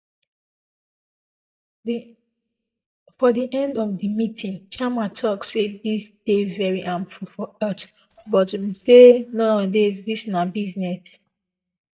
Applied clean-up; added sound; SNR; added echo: neural mask model DeepFilterNet 3.